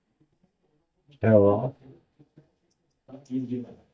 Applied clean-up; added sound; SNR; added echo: neural mask model DeepFilterNet 3.